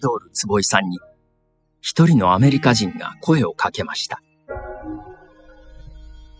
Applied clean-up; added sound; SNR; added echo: classical method spectral subtraction.